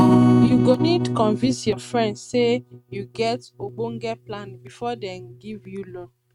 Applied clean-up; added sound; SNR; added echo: neural mask model RNNoise.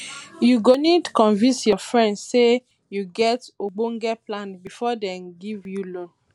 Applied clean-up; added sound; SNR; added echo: none; none; none; none.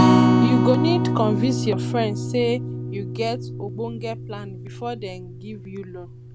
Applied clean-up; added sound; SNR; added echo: none; Acoustic guitar; -4 dB; none.